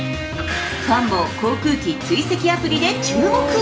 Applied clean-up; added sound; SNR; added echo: none; none; none; reverberation time 0.4 s.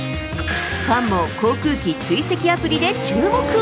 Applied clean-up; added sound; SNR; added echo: none; none; none; none.